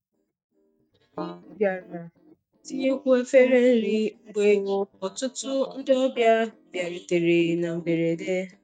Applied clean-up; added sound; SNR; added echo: neural mask model DeepFilterNet 3.